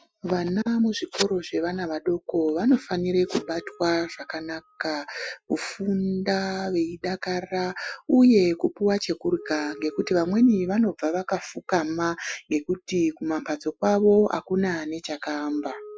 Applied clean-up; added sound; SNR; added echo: classical method Wiener filter.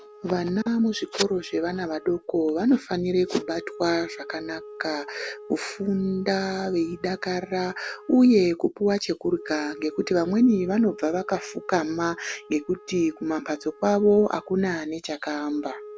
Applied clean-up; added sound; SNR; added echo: none; Wind instrument, woodwind instrument; 19 dB; none.